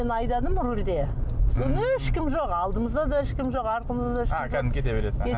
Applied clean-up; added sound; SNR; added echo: none; none; none; none.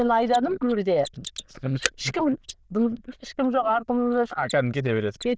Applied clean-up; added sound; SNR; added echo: neural diffusion model UNIVERSE++.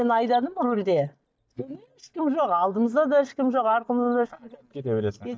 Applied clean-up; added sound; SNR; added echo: neural mask model DeepFilterNet 3.